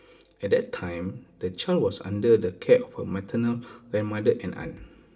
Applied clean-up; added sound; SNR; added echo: none; none; none; reverberation time 0.5 s.